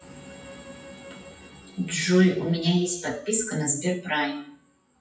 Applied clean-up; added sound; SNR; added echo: classical method WPE with log-MMSE.